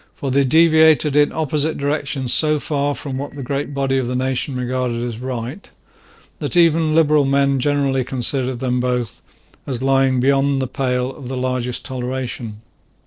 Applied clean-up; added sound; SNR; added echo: neural separator model SepFormer DNS4.